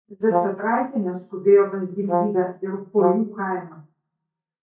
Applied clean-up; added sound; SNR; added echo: neural mask model DeepFilterNet 3.